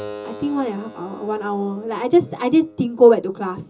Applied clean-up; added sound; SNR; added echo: none; Keyboard (musical); 19 dB; reverberation time 0.2 s.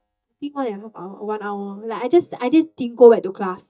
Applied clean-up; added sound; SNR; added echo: neural mask model DeepFilterNet 3.